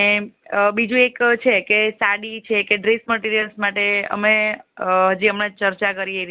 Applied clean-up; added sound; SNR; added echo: none; none; none; none.